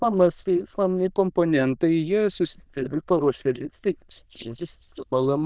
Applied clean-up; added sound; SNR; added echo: neural diffusion model UNIVERSE++.